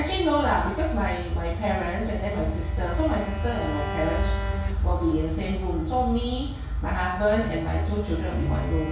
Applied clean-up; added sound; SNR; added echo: none; Bowed string instrument; 15 dB; reverberation time 0.6 s.